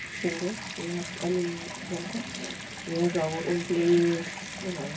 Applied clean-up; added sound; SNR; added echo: none; Bathtub (filling or washing) / Water tap, faucet; 8 dB; reverberation time 0.3 s.